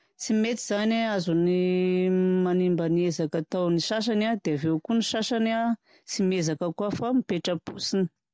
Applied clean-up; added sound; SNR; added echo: none; none; none; none.